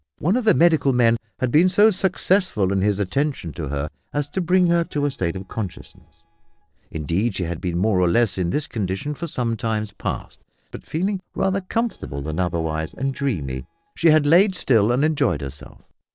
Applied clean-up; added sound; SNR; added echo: neural separator model SepFormer DNS4.